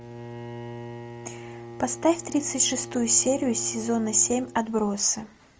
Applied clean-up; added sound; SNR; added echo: none; Bowed string instrument; 14 dB; none.